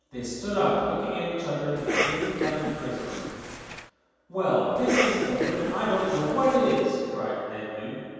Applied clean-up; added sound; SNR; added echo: none; Cough; 3 dB; reverberation time 2.1 s.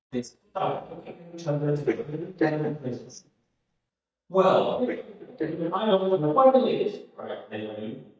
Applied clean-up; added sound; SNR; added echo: neural mask model DeepFilterNet 3.